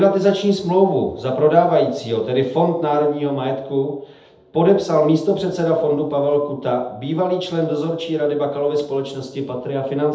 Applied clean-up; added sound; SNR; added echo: none; none; none; reverberation time 0.7 s.